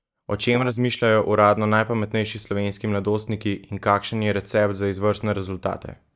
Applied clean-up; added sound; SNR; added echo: neural mask model DeepFilterNet 3.